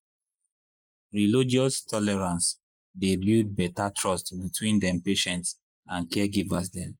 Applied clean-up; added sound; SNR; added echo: neural mask model Resemble Enhance denoiser.